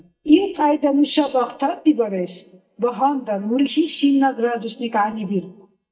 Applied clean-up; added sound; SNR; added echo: neural mask model DeepFilterNet 3.